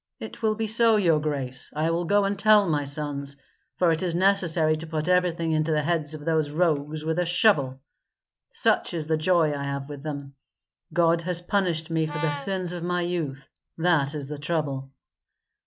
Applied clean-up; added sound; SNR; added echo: none; Brass instrument; 10 dB; none.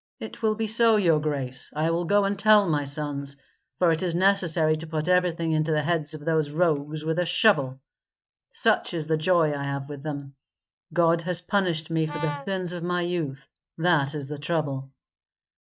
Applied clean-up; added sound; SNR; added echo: neural mask model RNNoise.